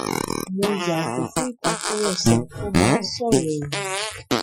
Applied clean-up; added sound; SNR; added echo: classical method Wiener filter.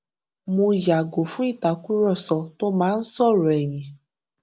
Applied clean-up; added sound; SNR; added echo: none; none; none; none.